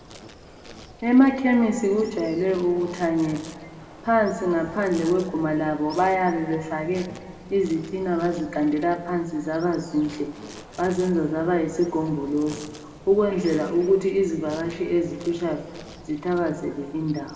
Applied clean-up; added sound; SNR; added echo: none; Insect; 20 dB; reverberation time 1.7 s.